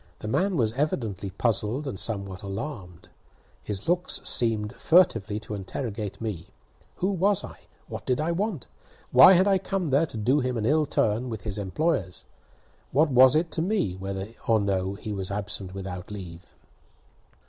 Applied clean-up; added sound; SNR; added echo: none; none; none; none.